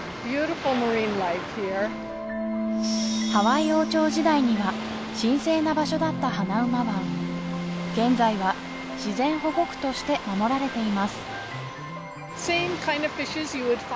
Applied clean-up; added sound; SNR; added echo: none; Electric guitar; 17 dB; none.